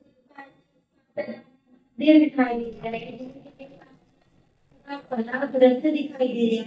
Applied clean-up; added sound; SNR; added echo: neural mask model DeepFilterNet 3.